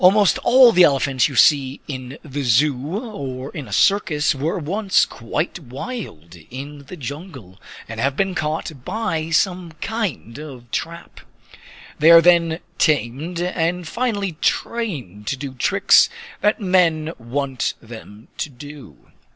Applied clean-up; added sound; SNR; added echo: none; none; none; none.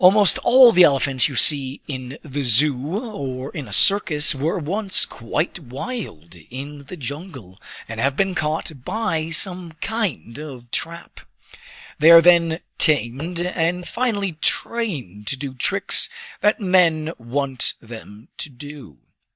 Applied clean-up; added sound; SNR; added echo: neural mask model DeepFilterNet 3.